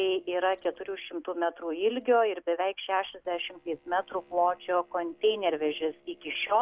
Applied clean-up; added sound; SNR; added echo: neural separator model SepFormer DNS4.